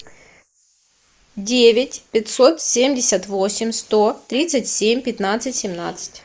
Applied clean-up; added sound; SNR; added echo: neural mask model Resemble Enhance denoiser.